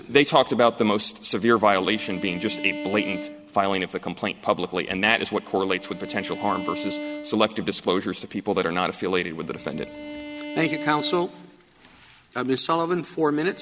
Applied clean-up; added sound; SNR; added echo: none; Bowed string instrument; 13 dB; none.